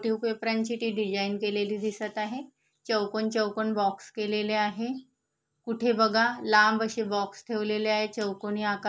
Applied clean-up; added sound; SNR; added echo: none; none; none; none.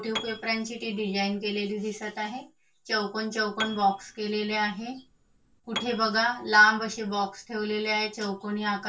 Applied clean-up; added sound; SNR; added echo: none; Piano; 15 dB; reverberation time 0.2 s.